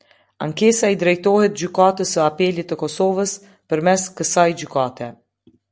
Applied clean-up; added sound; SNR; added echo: none; none; none; none.